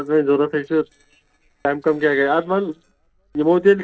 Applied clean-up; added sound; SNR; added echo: neural separator model SepFormer DNS4.